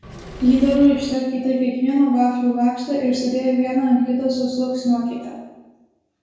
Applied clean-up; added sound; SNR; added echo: none; Engine / Mechanisms; 16 dB; reverberation time 0.9 s.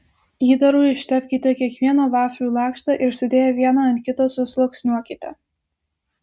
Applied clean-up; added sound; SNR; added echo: none; none; none; none.